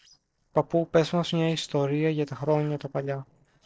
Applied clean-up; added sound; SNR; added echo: neural separator model SepFormer DNS4.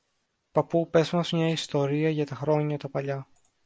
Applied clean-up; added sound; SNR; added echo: none; none; none; none.